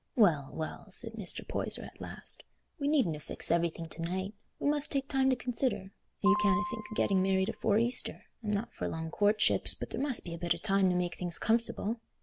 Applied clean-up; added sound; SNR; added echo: none; Piano; 6 dB; none.